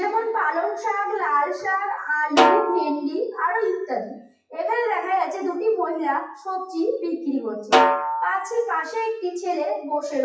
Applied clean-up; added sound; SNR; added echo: classical method WPE with log-MMSE.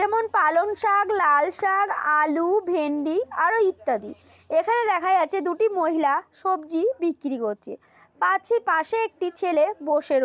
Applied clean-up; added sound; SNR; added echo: none; none; none; none.